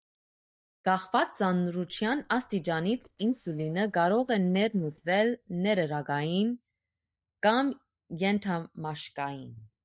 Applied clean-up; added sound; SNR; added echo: neural mask model DeepFilterNet 3.